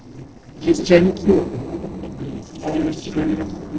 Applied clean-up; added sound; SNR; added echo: neural separator model SepFormer DNS4.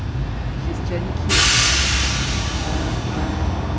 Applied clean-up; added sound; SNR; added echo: none; Hi-hat; 2 dB; none.